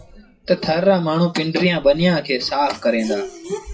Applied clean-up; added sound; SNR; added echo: classical method WPE with log-MMSE.